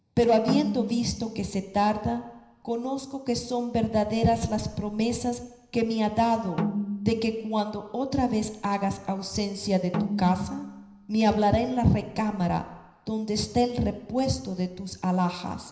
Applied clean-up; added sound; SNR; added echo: none; Snare drum; 8 dB; reverberation time 0.9 s.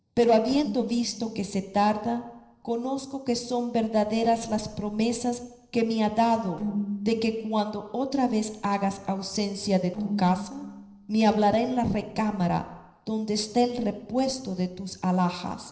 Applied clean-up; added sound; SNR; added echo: neural separator model SepFormer DNS4.